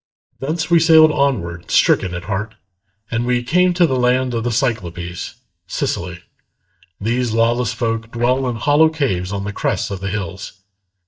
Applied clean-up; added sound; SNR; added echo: neural mask model DeepFilterNet 3.